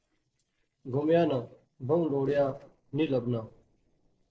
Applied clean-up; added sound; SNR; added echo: neural separator model SepFormer DNS4.